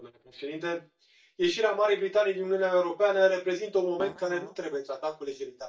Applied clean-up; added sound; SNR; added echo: neural mask model DeepFilterNet 3.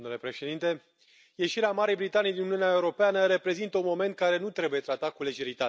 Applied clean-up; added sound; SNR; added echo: none; none; none; none.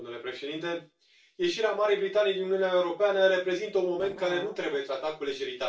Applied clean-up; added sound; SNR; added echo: neural separator model SepFormer DNS4.